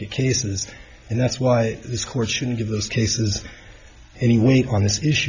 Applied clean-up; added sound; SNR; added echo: none; none; none; none.